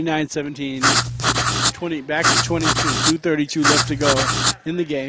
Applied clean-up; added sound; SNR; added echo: none; Writing; -4 dB; none.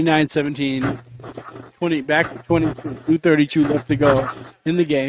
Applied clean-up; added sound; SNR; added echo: neural mask model RNNoise.